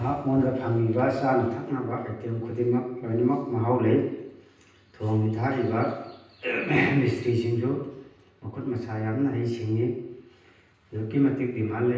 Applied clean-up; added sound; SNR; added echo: none; none; none; reverberation time 0.9 s.